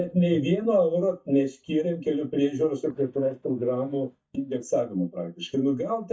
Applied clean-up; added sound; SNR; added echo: neural mask model DeepFilterNet 3.